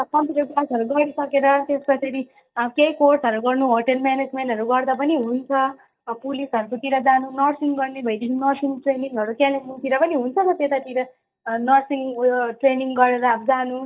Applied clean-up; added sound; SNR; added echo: neural mask model DeepFilterNet 3.